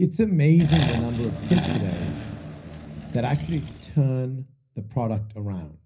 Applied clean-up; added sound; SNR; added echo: none; Accelerating, revving, vroom; 7 dB; reverberation time 0.4 s.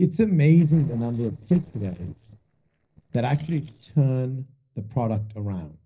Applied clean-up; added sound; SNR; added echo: neural separator model SepFormer DNS4.